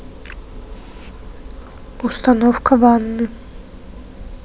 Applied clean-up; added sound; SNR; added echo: none; none; none; none.